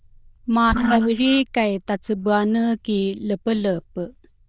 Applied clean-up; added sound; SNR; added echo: neural diffusion model UNIVERSE++.